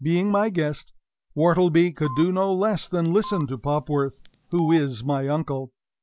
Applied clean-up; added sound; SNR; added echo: none; Telephone; 17 dB; none.